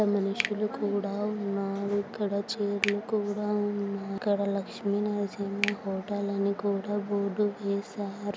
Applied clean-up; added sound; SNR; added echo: none; Finger snapping; 12 dB; none.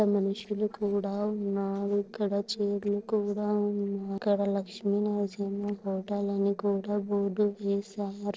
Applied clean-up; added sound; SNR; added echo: neural separator model SepFormer DNS4.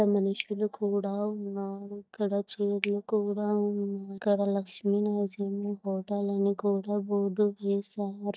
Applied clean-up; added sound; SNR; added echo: neural mask model DeepFilterNet 3.